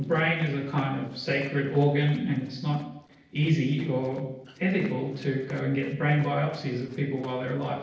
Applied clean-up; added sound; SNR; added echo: neural separator model SepFormer DNS4.